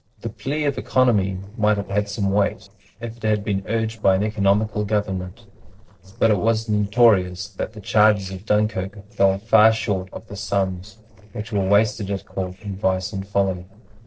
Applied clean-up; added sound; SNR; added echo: neural separator model SepFormer DNS4.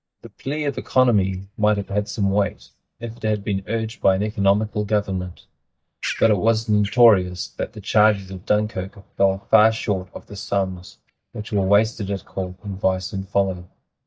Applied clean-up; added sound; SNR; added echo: neural mask model DeepFilterNet 3.